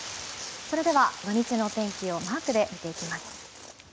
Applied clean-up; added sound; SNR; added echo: none; Tearing; 16 dB; none.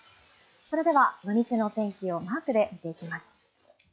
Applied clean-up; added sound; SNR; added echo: classical method log-MMSE.